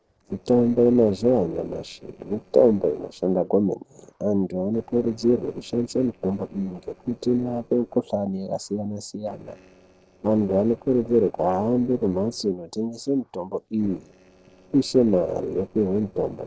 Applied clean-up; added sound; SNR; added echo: neural separator model SepFormer DNS4.